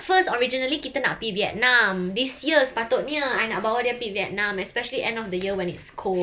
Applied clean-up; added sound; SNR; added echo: none; none; none; none.